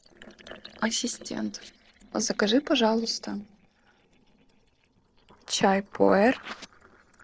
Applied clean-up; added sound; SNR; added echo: neural separator model SepFormer DNS4.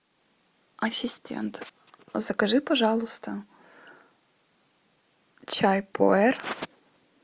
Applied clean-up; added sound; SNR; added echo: none; none; none; none.